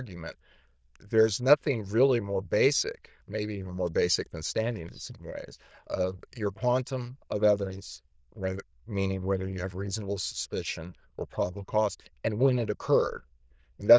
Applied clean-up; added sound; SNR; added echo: neural diffusion model UNIVERSE++.